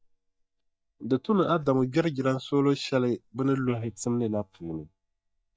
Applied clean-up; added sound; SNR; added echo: neural mask model DeepFilterNet 3.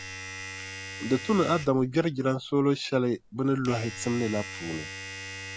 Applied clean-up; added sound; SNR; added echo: none; Domestic sounds, home sounds; 12 dB; none.